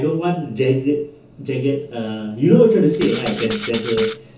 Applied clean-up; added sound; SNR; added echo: none; Rattle (instrument); 8 dB; reverberation time 0.7 s.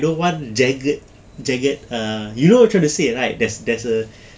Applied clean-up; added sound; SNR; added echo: none; none; none; none.